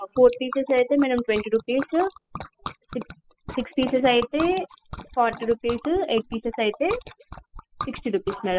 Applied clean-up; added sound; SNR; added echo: classical method spectral subtraction.